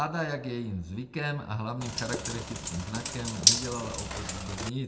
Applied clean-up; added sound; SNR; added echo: none; Bathtub (filling or washing); -3 dB; reverberation time 0.6 s.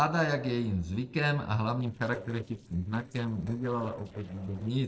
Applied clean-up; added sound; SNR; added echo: neural separator model SepFormer DNS4.